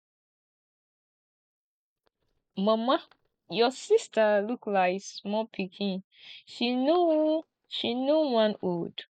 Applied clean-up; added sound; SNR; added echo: neural mask model DeepFilterNet 3.